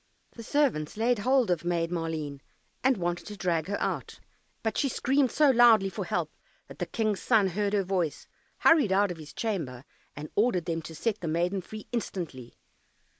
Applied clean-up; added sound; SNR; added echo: none; none; none; none.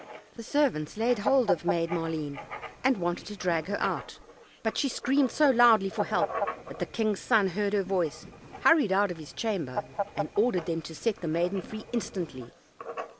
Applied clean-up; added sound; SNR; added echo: none; Fowl + Writing; 10 dB; none.